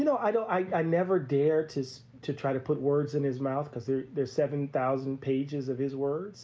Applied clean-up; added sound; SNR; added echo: none; none; none; none.